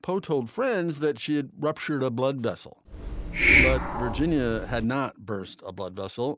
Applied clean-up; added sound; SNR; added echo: none; Hiss; -3 dB; none.